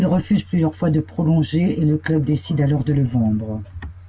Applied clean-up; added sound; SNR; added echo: none; none; none; none.